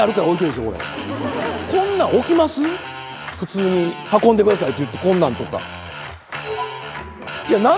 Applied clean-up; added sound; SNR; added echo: none; none; none; none.